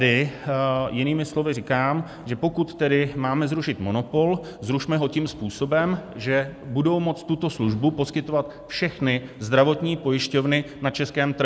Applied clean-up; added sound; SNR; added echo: none; none; none; none.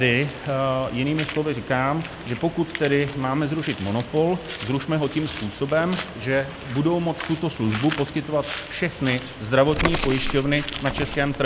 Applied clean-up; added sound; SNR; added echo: none; Bird; 9 dB; none.